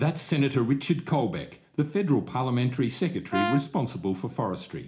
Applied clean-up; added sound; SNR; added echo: none; Brass instrument; 6 dB; reverberation time 0.4 s.